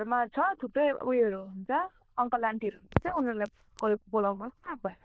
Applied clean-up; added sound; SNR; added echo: neural diffusion model UNIVERSE++.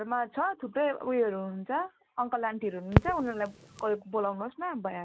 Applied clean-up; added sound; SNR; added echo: none; Crackle; 0 dB; none.